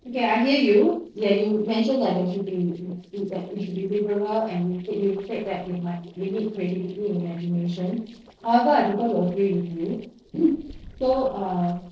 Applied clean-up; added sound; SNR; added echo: neural separator model SepFormer DNS4.